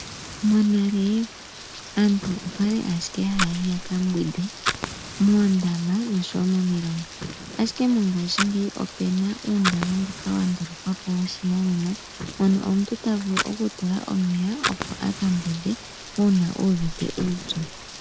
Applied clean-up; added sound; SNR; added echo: none; Rain + Fire; 10 dB; none.